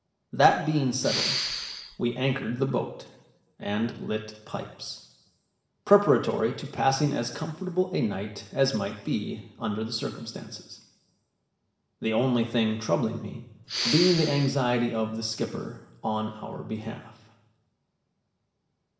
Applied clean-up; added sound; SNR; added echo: none; Respiratory sounds; 3 dB; reverberation time 1.0 s.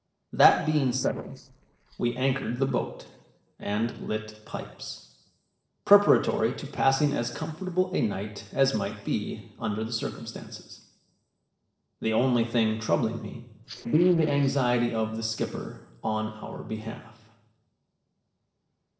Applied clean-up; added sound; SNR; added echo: neural separator model SepFormer DNS4.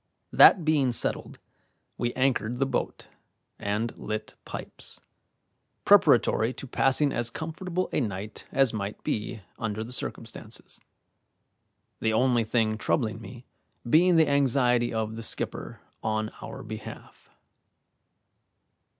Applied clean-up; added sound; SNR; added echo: none; none; none; none.